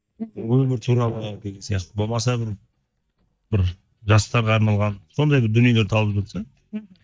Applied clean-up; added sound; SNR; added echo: neural mask model DeepFilterNet 3.